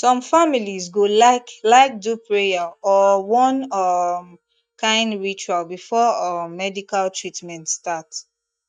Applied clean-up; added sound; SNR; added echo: neural mask model DeepFilterNet 3.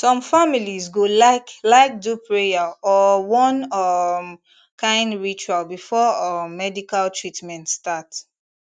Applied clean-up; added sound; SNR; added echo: none; none; none; none.